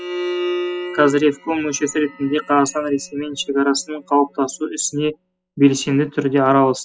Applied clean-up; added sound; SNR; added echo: classical method spectral subtraction.